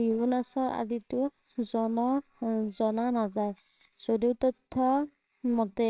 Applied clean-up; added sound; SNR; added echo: neural separator model SepFormer WHAMR!.